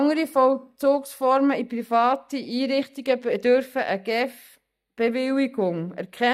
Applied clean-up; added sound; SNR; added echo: neural mask model DeepFilterNet 3.